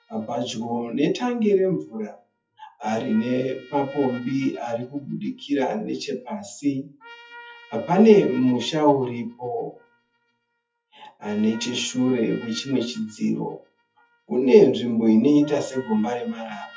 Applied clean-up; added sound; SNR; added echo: classical method WPE with log-MMSE.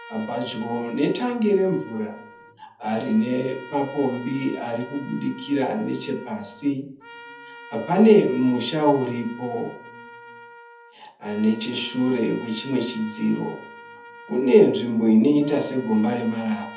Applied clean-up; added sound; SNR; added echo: none; Trumpet; 19 dB; reverberation time 0.7 s.